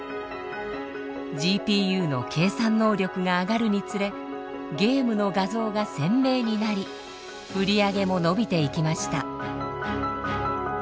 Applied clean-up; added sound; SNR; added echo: none; none; none; none.